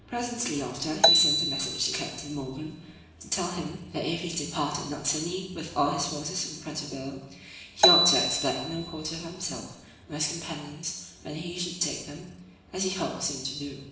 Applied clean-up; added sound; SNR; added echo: none; Marimba, xylophone; -5 dB; reverberation time 0.9 s.